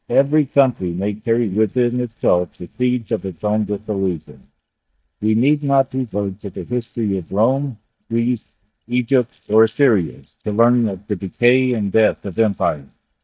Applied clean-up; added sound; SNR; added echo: neural mask model DeepFilterNet 3.